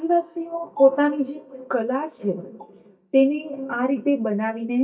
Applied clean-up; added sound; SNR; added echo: neural mask model DeepFilterNet 3.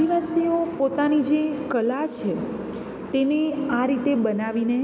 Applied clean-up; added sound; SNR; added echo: none; none; none; none.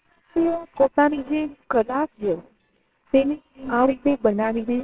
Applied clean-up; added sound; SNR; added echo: neural separator model SepFormer WHAMR!.